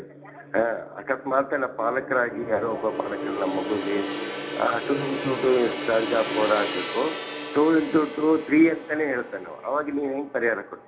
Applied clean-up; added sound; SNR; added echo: none; Gong; 9 dB; reverberation time 0.4 s.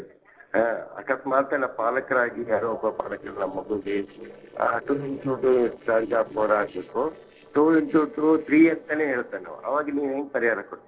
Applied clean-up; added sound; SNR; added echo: neural separator model SepFormer DNS4.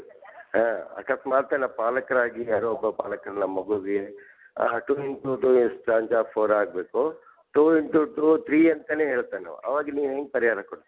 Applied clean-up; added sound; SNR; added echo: none; none; none; none.